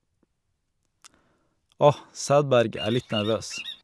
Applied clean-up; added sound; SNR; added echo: none; Bird vocalization, bird call, bird song; 11 dB; none.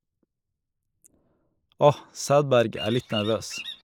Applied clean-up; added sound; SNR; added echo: neural mask model Resemble Enhance denoiser.